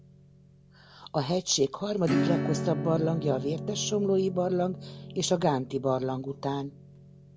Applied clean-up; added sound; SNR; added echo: none; Acoustic guitar / Strum; 6 dB; none.